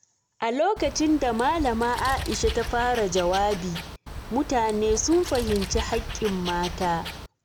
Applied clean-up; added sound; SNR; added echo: none; Wild animals; 8 dB; none.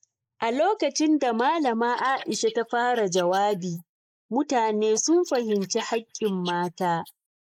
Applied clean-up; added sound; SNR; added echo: neural mask model Resemble Enhance denoiser.